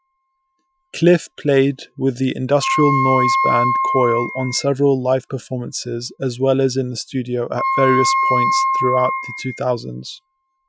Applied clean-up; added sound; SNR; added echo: classical method Wiener filter.